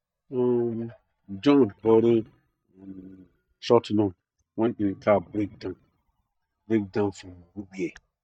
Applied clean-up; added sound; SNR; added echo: neural mask model DeepFilterNet 3.